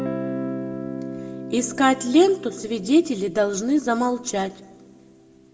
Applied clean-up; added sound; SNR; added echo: none; Guitar; 10 dB; reverberation time 0.7 s.